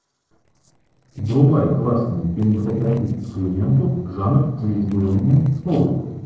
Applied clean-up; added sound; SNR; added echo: neural separator model SepFormer DNS4.